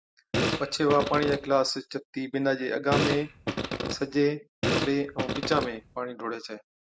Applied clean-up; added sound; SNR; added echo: none; Fart; 2 dB; none.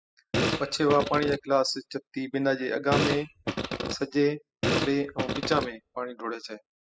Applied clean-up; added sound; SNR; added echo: classical method spectral subtraction.